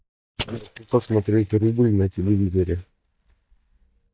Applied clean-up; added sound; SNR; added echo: neural mask model DeepFilterNet 3.